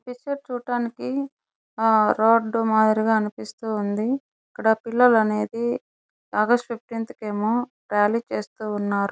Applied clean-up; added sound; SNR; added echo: none; none; none; none.